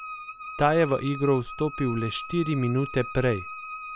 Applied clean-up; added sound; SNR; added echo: none; Wind instrument, woodwind instrument; 12 dB; none.